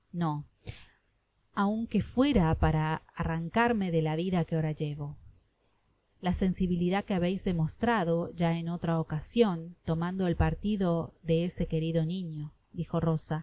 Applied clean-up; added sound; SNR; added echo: none; none; none; none.